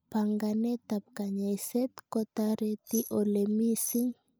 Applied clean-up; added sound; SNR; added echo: neural mask model Resemble Enhance denoiser.